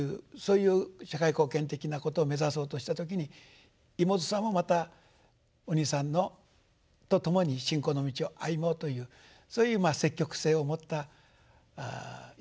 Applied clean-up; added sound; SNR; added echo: none; none; none; none.